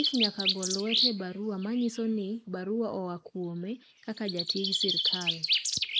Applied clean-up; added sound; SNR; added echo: neural mask model Resemble Enhance denoiser.